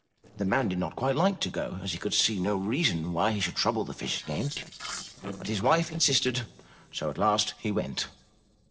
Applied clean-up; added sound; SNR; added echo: neural separator model SepFormer DNS4.